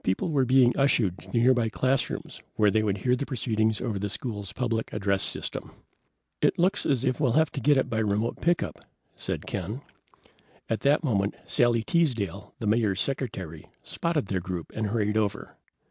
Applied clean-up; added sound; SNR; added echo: none; none; none; none.